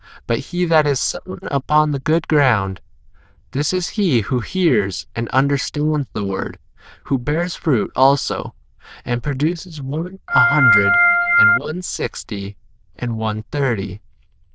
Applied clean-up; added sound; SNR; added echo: neural diffusion model UNIVERSE++.